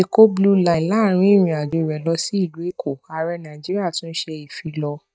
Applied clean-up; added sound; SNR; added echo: neural mask model DeepFilterNet 3.